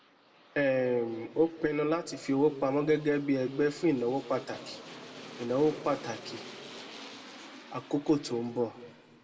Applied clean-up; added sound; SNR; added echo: none; Aircraft; 18 dB; reverberation time 1.5 s.